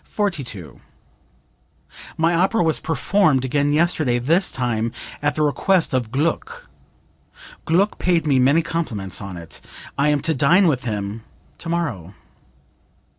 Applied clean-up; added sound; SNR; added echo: none; none; none; none.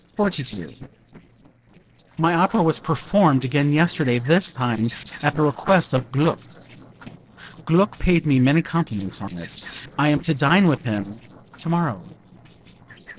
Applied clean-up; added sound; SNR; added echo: neural separator model SepFormer DNS4.